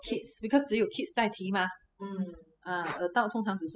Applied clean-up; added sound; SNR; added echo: classical method spectral subtraction.